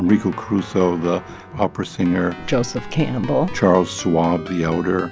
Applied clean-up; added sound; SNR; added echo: none; Keyboard (musical); 18 dB; none.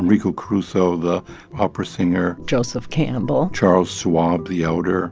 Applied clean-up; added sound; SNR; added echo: none; none; none; none.